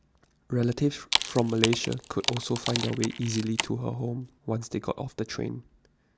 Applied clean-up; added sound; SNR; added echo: none; Wood; 3 dB; none.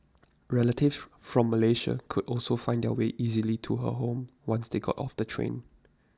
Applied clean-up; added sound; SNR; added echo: none; none; none; none.